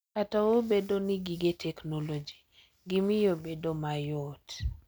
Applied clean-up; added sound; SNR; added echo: none; none; none; none.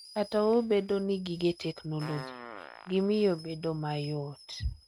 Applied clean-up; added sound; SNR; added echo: neural mask model RNNoise.